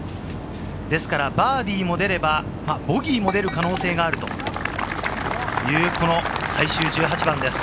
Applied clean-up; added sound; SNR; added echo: none; none; none; none.